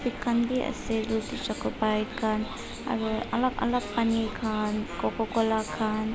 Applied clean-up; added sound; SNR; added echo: none; Wind instrument, woodwind instrument; 17 dB; none.